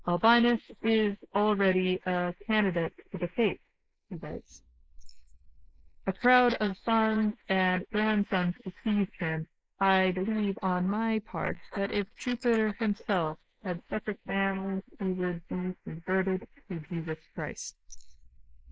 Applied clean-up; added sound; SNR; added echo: neural mask model Resemble Enhance denoiser.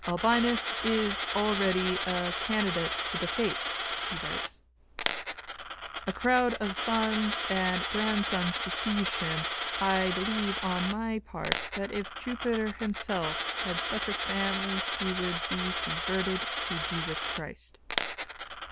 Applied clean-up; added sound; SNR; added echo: none; Coin (dropping); 0 dB; none.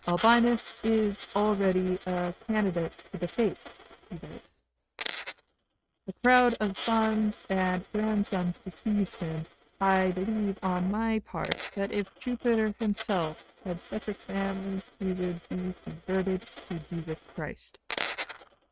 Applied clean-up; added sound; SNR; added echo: neural mask model RNNoise.